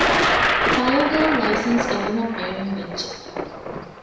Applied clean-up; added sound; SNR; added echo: none; Thunder; -2 dB; reverberation time 1.0 s.